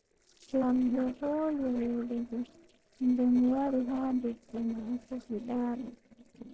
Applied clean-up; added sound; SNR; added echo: neural separator model SepFormer DNS4.